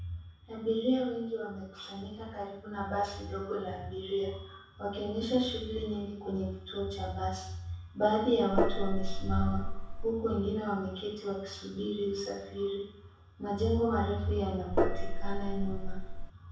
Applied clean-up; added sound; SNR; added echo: none; Gong; -4 dB; reverberation time 0.7 s.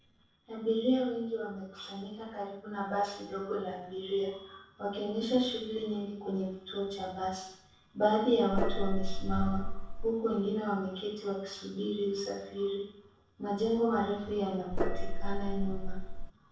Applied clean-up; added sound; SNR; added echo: neural separator model SepFormer DNS4.